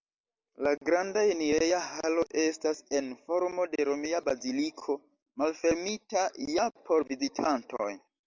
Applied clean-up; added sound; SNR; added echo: none; none; none; none.